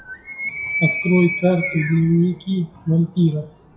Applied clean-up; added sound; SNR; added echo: classical method WPE with log-MMSE.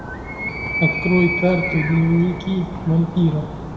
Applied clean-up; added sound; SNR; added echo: none; Animal; 7 dB; reverberation time 1.9 s.